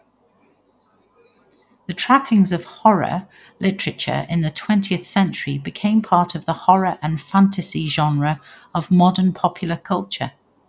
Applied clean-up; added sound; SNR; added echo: none; none; none; none.